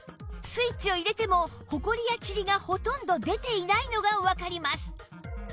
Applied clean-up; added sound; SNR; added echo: none; none; none; none.